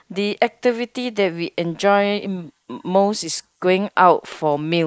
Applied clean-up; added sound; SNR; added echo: neural mask model Resemble Enhance denoiser.